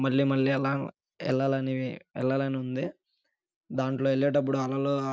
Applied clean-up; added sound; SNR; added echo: none; none; none; none.